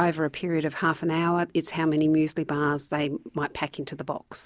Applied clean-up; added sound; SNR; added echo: none; none; none; none.